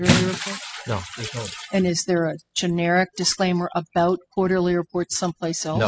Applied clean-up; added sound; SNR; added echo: classical method spectral subtraction.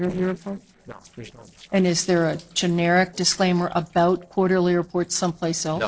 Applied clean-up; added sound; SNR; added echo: neural separator model SepFormer DNS4.